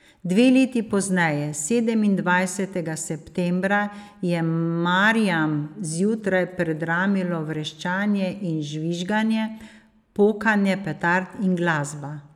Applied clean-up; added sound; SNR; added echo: none; none; none; none.